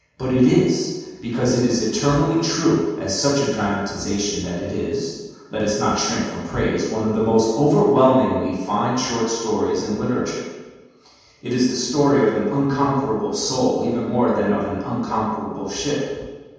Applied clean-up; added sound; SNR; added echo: none; none; none; reverberation time 1.2 s.